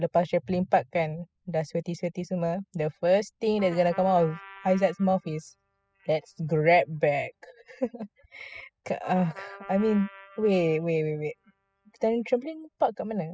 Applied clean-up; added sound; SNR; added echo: classical method spectral subtraction.